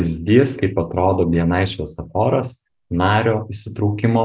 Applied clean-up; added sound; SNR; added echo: none; none; none; none.